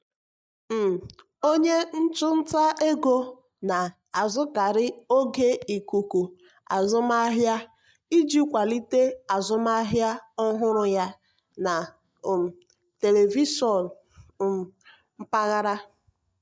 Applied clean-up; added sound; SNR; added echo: neural mask model DeepFilterNet 3.